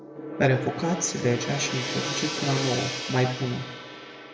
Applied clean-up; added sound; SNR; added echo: none; Gong; 6 dB; reverberation time 0.8 s.